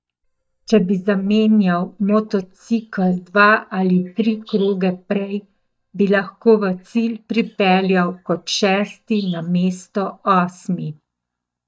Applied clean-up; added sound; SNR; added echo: neural mask model DeepFilterNet 3.